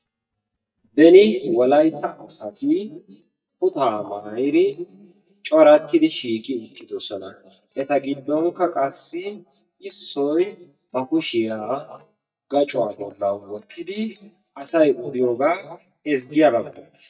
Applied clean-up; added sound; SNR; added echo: neural mask model DeepFilterNet 3.